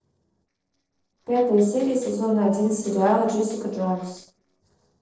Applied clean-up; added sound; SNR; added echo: neural separator model SepFormer DNS4.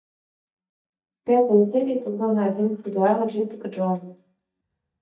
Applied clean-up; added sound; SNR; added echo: neural mask model DeepFilterNet 3.